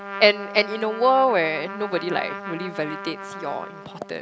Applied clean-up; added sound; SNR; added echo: none; Trumpet; 12 dB; none.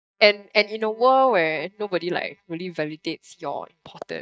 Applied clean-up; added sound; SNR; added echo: neural mask model DeepFilterNet 3.